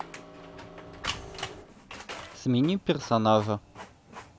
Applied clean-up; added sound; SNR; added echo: none; Printer; 13 dB; none.